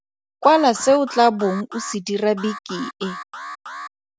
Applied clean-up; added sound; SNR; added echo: none; Alarm; 14 dB; none.